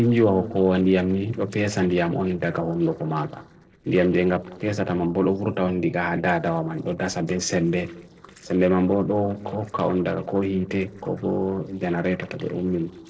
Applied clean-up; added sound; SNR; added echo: neural separator model SepFormer DNS4.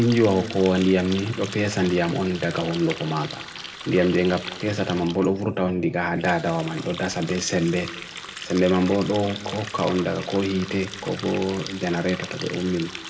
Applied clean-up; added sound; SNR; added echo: none; Water tap, faucet; 14 dB; reverberation time 1.3 s.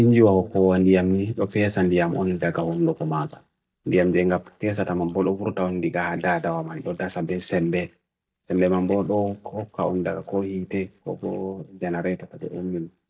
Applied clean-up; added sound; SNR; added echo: neural mask model DeepFilterNet 3.